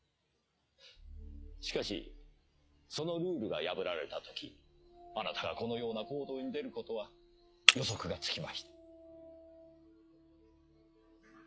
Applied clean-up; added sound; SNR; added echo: classical method log-MMSE.